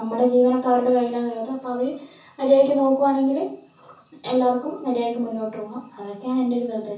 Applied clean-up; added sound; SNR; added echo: none; none; none; reverberation time 0.6 s.